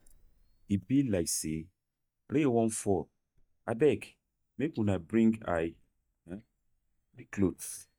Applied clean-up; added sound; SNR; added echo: neural mask model DeepFilterNet 3.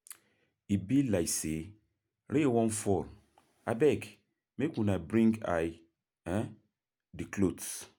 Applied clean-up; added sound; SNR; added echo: none; none; none; none.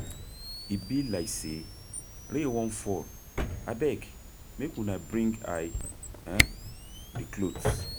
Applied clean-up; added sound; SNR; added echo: none; Drawer open or close + Camera; 1 dB; none.